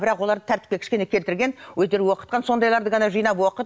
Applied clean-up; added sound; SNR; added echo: none; none; none; none.